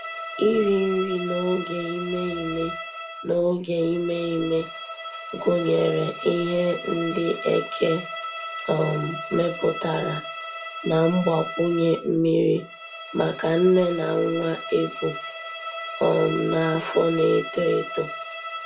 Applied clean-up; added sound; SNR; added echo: none; Bowed string instrument; 10 dB; reverberation time 0.2 s.